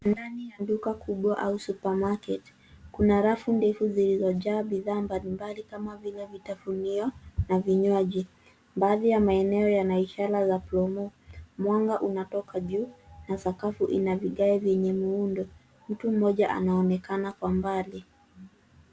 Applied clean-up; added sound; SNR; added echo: none; none; none; none.